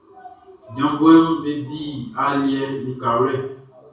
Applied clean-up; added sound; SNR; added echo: none; none; none; reverberation time 0.6 s.